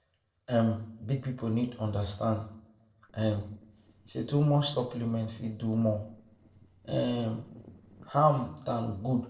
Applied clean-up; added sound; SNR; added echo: neural separator model SepFormer DNS4.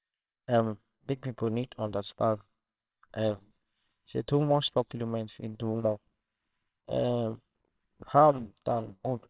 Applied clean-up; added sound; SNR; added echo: neural separator model SepFormer WHAMR!.